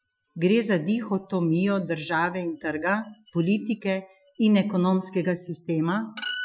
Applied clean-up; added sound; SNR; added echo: classical method Wiener filter.